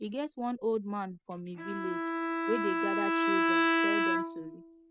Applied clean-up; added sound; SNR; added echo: neural mask model RNNoise.